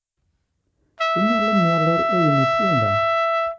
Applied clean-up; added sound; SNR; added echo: none; Trumpet; -3 dB; none.